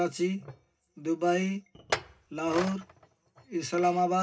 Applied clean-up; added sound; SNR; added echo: none; Chink, clink; 11 dB; reverberation time 0.4 s.